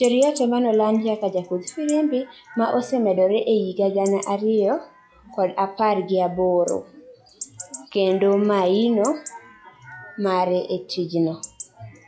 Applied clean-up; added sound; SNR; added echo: classical method log-MMSE.